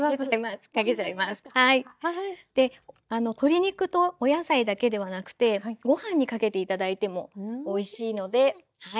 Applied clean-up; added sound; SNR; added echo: neural mask model DeepFilterNet 3.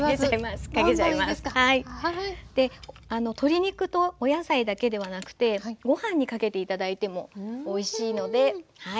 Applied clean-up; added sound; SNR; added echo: none; Explosion; 19 dB; none.